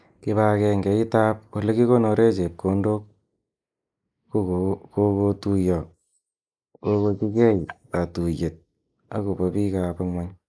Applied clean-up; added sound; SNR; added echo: neural mask model Resemble Enhance denoiser.